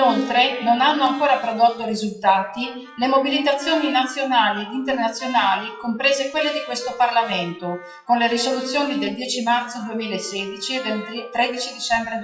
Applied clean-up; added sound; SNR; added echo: classical method WPE with log-MMSE.